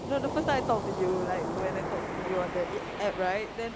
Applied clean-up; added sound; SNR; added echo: none; Waves, surf; 3 dB; none.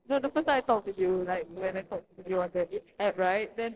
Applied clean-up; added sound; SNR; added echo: neural separator model SepFormer DNS4.